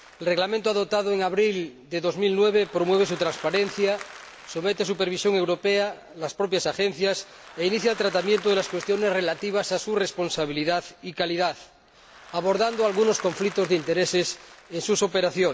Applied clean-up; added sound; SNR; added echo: none; Applause; 20 dB; none.